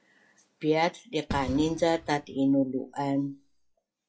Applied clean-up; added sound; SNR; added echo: classical method log-MMSE.